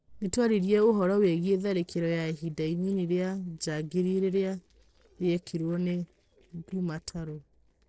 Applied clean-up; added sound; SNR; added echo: neural separator model SepFormer DNS4.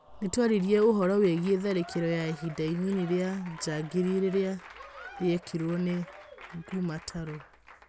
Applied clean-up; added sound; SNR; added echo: none; Applause / Crowd; 19 dB; none.